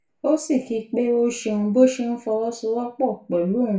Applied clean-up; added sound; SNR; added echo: none; none; none; reverberation time 0.3 s.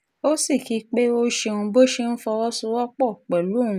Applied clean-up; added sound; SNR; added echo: none; none; none; none.